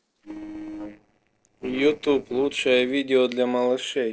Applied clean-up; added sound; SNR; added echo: neural separator model SepFormer DNS4.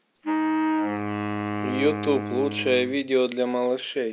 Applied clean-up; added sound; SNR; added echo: none; Wind instrument, woodwind instrument; 2 dB; none.